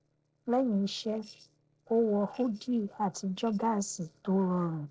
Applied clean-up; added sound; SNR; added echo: neural separator model SepFormer DNS4.